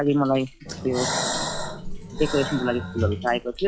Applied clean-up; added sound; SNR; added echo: classical method log-MMSE.